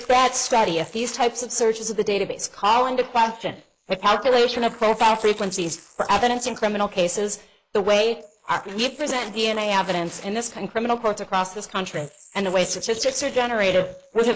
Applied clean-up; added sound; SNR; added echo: neural mask model Resemble Enhance denoiser.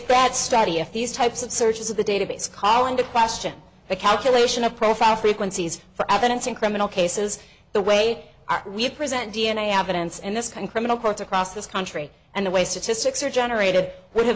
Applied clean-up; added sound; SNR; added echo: none; none; none; none.